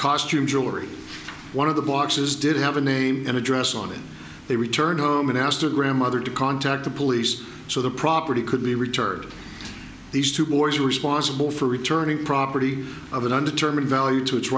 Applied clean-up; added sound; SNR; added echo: none; none; none; none.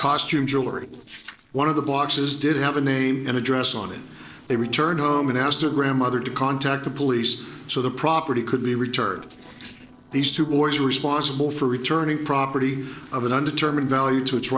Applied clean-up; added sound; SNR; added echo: neural separator model SepFormer DNS4.